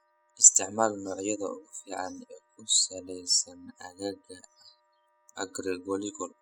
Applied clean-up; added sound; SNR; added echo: classical method spectral subtraction.